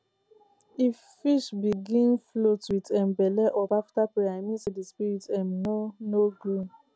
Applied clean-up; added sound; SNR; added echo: none; none; none; none.